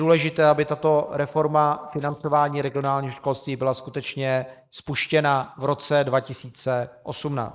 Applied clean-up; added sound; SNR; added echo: neural mask model Resemble Enhance denoiser.